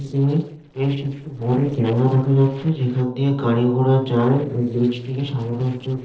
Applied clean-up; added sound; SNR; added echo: neural separator model SepFormer DNS4.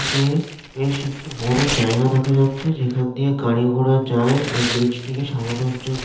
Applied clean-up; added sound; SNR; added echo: none; Tearing; 11 dB; reverberation time 0.8 s.